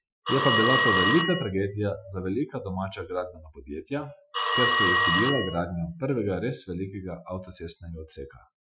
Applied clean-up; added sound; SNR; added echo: classical method Wiener filter.